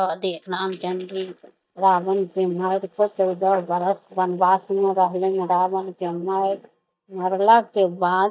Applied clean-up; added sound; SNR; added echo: neural mask model DeepFilterNet 3.